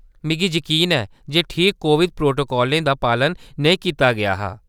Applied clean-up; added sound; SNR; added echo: none; none; none; none.